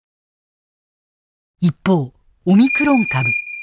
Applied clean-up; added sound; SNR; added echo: none; none; none; none.